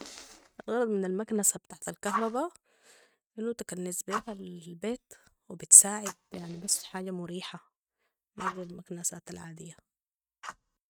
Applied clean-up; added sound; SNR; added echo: neural mask model RNNoise.